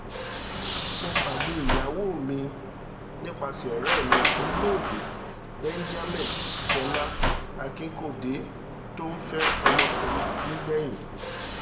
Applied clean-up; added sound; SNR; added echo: none; Sliding door; -4 dB; reverberation time 1.1 s.